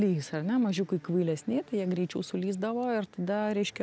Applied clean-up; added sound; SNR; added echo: none; none; none; none.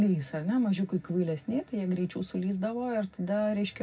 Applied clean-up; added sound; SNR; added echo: none; none; none; reverberation time 0.4 s.